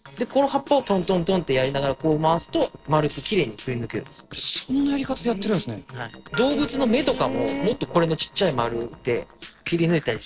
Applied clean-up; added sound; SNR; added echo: neural separator model SepFormer DNS4.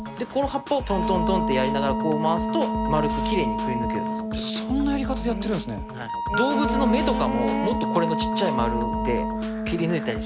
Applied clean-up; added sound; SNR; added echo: none; Wind instrument, woodwind instrument + Wind instrument, woodwind instrument; 1 dB; none.